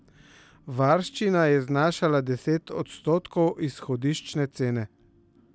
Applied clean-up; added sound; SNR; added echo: none; none; none; none.